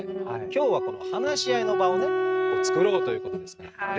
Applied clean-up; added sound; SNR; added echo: neural mask model RNNoise.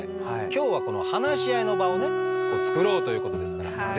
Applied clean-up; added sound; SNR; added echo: none; Wind instrument, woodwind instrument; -1 dB; none.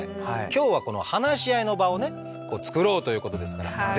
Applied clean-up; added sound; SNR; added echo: none; none; none; none.